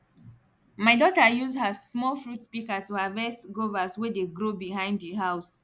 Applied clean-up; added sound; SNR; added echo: none; none; none; none.